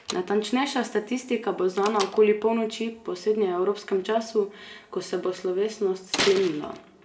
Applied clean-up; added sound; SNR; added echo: none; Slam; 12 dB; reverberation time 1.4 s.